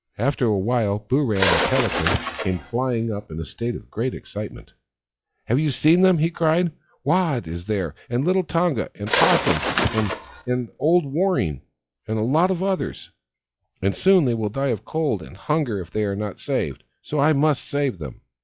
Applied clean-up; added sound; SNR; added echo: classical method log-MMSE.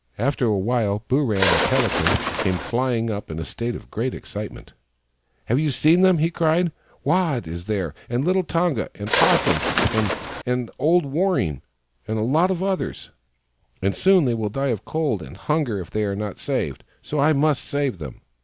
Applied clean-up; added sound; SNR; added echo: none; Bird; 0 dB; none.